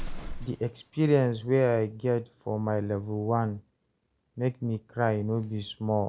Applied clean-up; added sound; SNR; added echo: none; Explosion; 14 dB; none.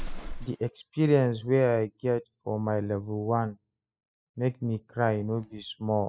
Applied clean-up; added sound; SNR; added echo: classical method spectral subtraction.